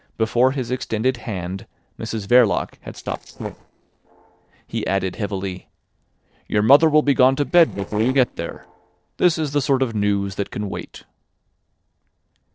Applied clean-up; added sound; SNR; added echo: neural separator model SepFormer DNS4.